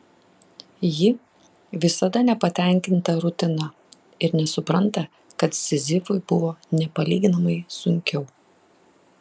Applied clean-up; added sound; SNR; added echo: none; none; none; none.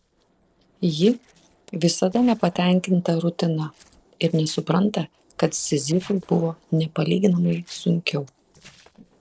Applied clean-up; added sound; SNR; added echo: neural separator model SepFormer DNS4.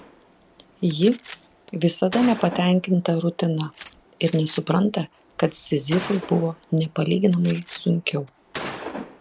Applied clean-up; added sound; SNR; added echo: none; Gunshot, gunfire; 14 dB; none.